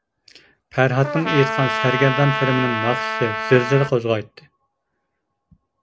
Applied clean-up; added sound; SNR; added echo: none; Trumpet; 3 dB; none.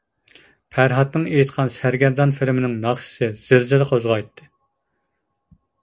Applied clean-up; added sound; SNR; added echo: none; none; none; none.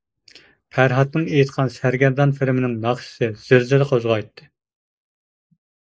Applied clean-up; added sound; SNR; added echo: neural mask model Resemble Enhance denoiser.